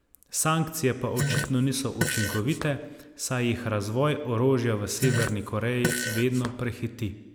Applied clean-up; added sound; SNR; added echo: none; Fart; 4 dB; none.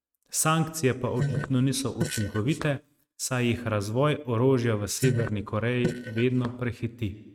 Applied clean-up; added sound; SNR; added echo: neural mask model RNNoise.